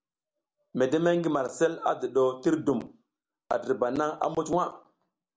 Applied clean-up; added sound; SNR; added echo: none; none; none; none.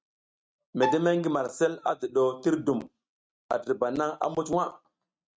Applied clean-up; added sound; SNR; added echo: neural mask model RNNoise.